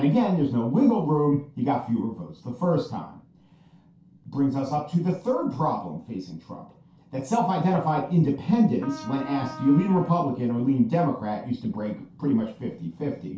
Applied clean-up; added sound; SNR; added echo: none; Trumpet; 16 dB; reverberation time 0.3 s.